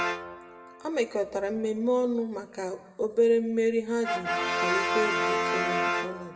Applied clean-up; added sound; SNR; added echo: none; Brass instrument; 2 dB; reverberation time 0.7 s.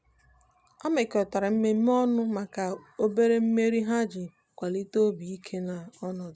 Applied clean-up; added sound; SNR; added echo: none; none; none; none.